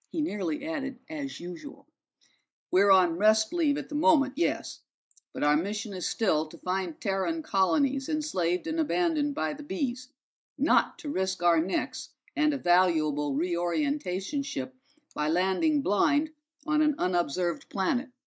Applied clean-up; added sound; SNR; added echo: neural mask model Resemble Enhance denoiser.